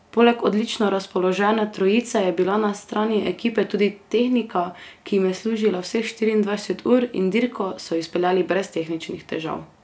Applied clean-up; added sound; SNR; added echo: none; none; none; none.